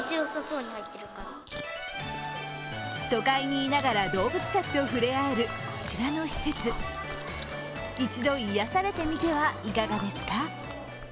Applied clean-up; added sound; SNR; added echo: none; Chewing, mastication; 15 dB; none.